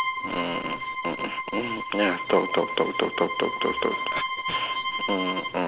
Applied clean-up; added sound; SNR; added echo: none; Bowed string instrument; 3 dB; none.